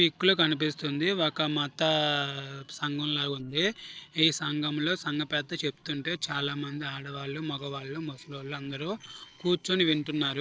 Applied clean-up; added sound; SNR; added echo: neural separator model SepFormer DNS4.